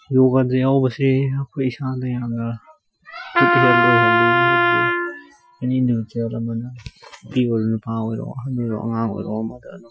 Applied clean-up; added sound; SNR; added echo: classical method Wiener filter.